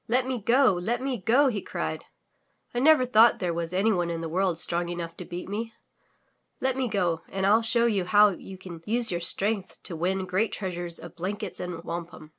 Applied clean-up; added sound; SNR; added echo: none; none; none; none.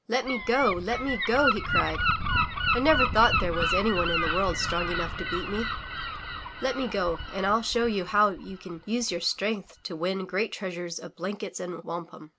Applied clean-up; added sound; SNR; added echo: none; Gull, seagull; 3 dB; none.